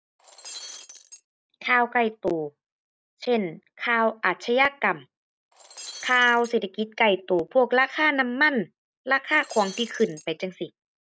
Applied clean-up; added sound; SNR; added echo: none; Shatter; 17 dB; none.